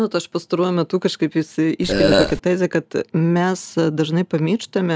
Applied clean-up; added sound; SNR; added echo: none; Burping, eructation; -2 dB; none.